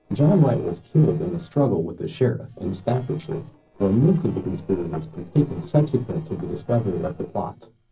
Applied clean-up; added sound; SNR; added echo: neural separator model SepFormer DNS4.